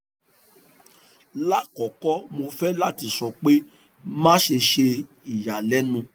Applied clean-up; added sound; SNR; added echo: none; none; none; none.